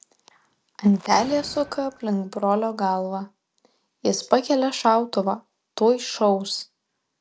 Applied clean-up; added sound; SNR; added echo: none; Explosion; 18 dB; none.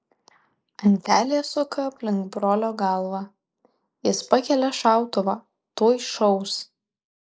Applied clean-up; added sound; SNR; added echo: neural mask model Resemble Enhance denoiser.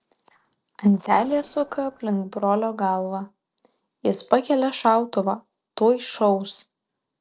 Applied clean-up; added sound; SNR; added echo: neural separator model SepFormer DNS4.